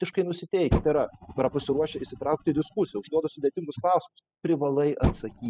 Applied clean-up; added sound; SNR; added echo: classical method spectral subtraction.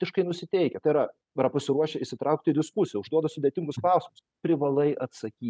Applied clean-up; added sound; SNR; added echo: none; none; none; none.